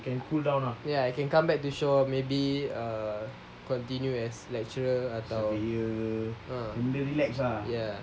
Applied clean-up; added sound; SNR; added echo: none; none; none; none.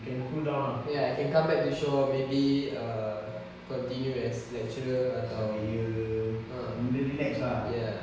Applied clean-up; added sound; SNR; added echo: none; none; none; reverberation time 1.0 s.